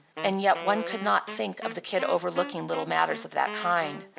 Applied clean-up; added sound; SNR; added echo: none; Wind instrument, woodwind instrument; 12 dB; none.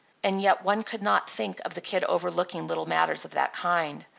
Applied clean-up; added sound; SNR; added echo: none; none; none; none.